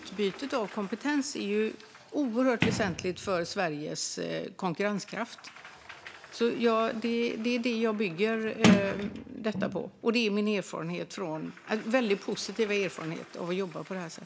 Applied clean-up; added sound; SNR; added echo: none; Sliding door; 6 dB; none.